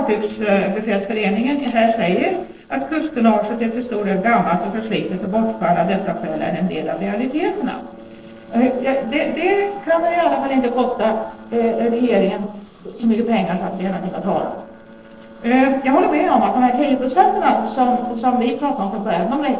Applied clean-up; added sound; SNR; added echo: neural separator model SepFormer DNS4.